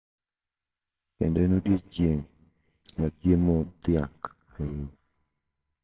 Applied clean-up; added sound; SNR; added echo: neural separator model SepFormer WHAMR!.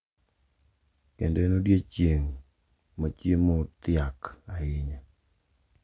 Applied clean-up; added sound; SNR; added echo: none; none; none; none.